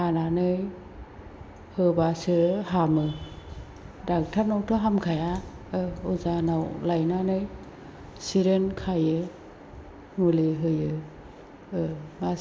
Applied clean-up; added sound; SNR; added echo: none; none; none; none.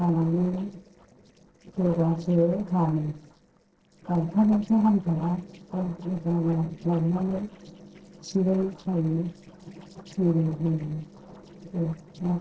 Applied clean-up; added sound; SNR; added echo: neural separator model SepFormer DNS4.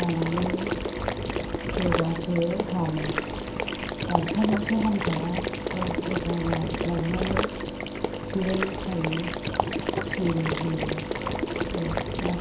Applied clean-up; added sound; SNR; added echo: none; Water / Liquid; -1 dB; reverberation time 0.5 s.